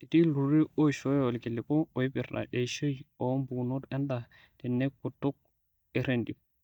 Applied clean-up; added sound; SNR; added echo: neural mask model DeepFilterNet 3.